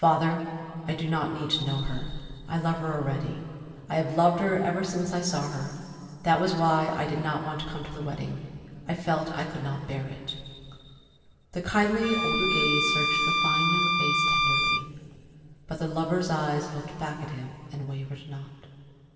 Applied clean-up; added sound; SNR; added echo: none; Bowed string instrument; -3 dB; reverberation time 2.6 s.